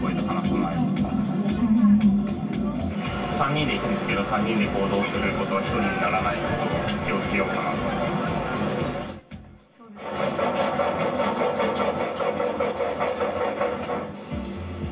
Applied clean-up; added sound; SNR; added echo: none; none; none; reverberation time 0.2 s.